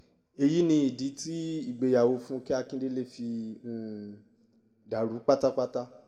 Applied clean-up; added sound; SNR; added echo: none; none; none; reverberation time 1.4 s.